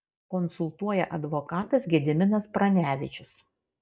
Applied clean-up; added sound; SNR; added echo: neural mask model DeepFilterNet 3.